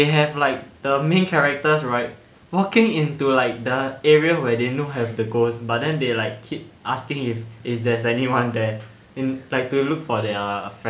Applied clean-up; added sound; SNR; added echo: none; none; none; none.